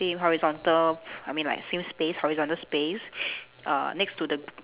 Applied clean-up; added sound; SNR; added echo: none; none; none; none.